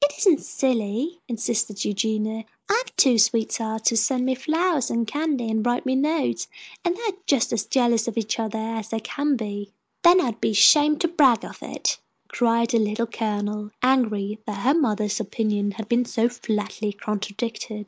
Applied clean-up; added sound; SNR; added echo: neural mask model Resemble Enhance denoiser.